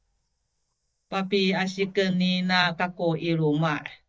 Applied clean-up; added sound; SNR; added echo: neural mask model DeepFilterNet 3.